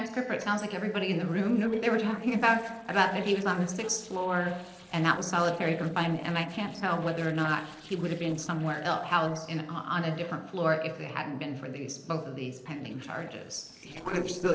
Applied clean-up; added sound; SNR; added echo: neural separator model SepFormer DNS4.